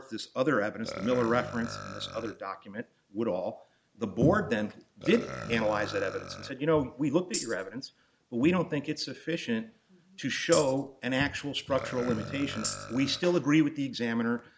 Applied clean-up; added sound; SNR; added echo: none; Burping, eructation + Tambourine; 12 dB; none.